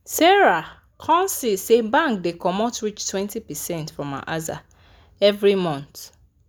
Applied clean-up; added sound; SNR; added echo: none; none; none; none.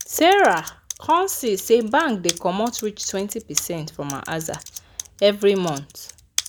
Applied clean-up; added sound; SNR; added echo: none; Computer keyboard; 13 dB; none.